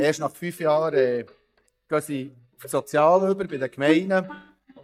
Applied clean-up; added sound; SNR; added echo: neural mask model DeepFilterNet 3.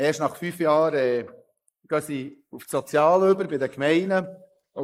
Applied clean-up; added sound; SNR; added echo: neural mask model Resemble Enhance denoiser.